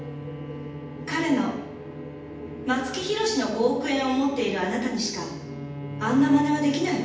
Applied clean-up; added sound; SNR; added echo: none; Bowed string instrument; 13 dB; reverberation time 0.9 s.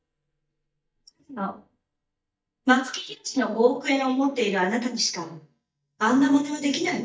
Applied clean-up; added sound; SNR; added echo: neural mask model DeepFilterNet 3.